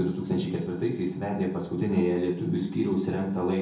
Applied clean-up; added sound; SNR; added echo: none; none; none; reverberation time 0.7 s.